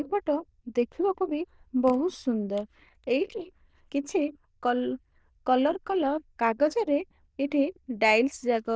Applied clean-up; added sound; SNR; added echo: neural diffusion model UNIVERSE++.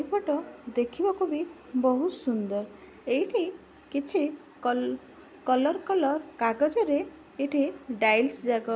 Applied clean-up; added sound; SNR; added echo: none; none; none; none.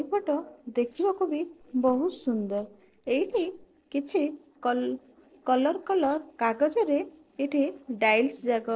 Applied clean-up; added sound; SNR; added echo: neural separator model SepFormer DNS4.